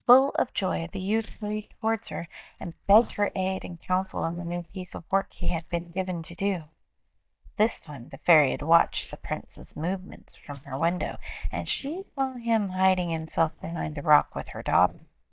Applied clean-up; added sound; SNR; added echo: neural mask model DeepFilterNet 3.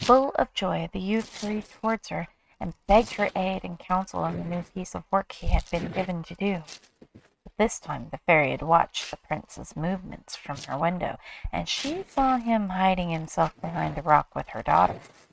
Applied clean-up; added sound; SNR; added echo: neural mask model RNNoise.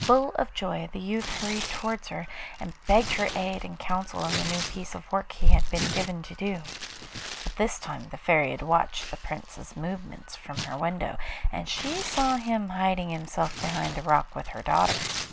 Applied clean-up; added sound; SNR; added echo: none; Tearing; 12 dB; none.